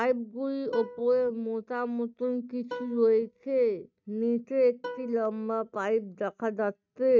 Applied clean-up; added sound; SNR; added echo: neural mask model RNNoise.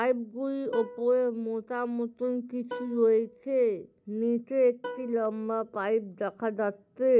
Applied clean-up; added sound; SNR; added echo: none; Plucked string instrument; 16 dB; none.